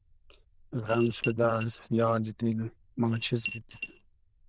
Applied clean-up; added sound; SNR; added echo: neural diffusion model UNIVERSE++.